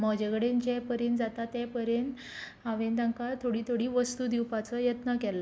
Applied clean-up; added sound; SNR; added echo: none; none; none; none.